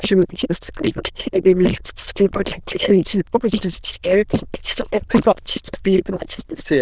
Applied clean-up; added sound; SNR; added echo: neural diffusion model UNIVERSE++.